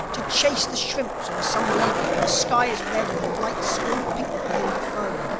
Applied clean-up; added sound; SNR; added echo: none; Skateboard; -2 dB; none.